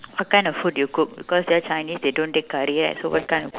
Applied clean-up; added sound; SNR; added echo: none; none; none; none.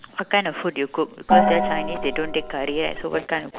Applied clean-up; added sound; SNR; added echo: none; Gong; -3 dB; none.